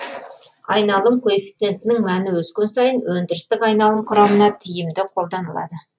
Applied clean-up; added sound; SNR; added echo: none; none; none; none.